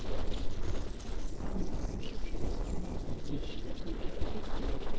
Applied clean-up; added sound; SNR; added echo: neural separator model SepFormer DNS4.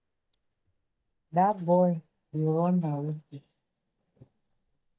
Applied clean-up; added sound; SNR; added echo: neural mask model DeepFilterNet 3.